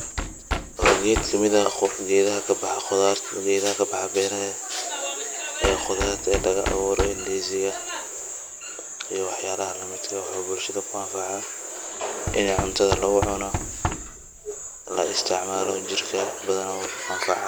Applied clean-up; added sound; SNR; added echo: none; Knock; 10 dB; none.